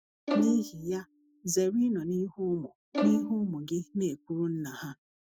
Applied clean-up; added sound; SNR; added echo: classical method Wiener filter.